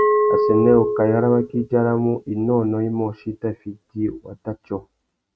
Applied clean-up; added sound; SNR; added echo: neural mask model RNNoise.